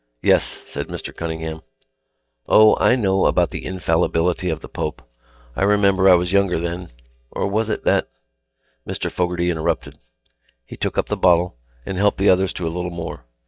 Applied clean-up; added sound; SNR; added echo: neural mask model DeepFilterNet 3.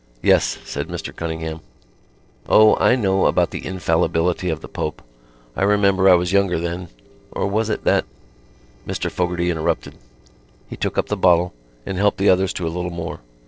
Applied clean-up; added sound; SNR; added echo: neural separator model SepFormer DNS4.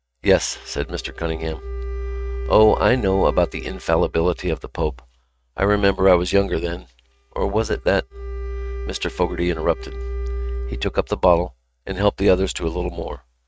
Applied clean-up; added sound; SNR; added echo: neural mask model RNNoise.